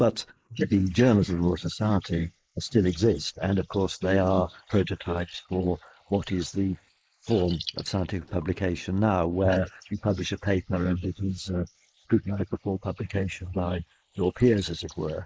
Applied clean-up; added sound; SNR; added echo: neural mask model Resemble Enhance denoiser.